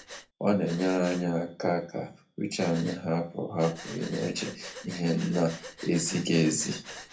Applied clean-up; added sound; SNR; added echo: none; Breathing; 16 dB; reverberation time 0.3 s.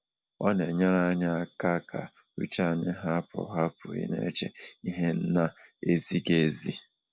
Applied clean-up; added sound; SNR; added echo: none; none; none; none.